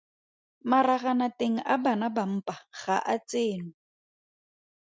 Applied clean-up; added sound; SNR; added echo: none; none; none; none.